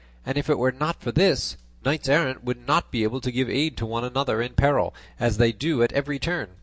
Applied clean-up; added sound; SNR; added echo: none; none; none; none.